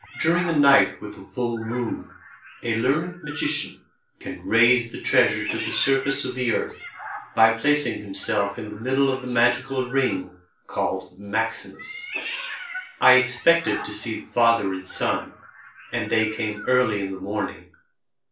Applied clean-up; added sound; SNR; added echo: none; Meow; 15 dB; reverberation time 0.3 s.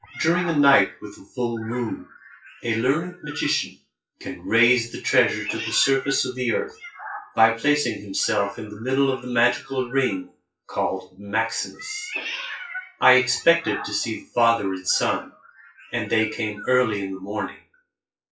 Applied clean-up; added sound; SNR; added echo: classical method WPE with log-MMSE.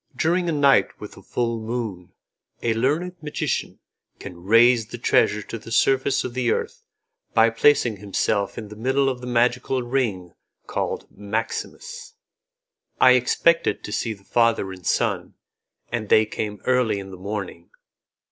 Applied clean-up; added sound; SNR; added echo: none; none; none; none.